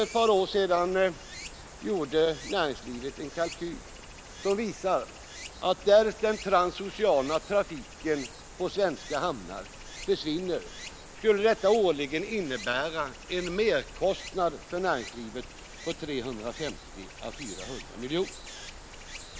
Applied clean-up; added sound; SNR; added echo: none; Stream; 15 dB; none.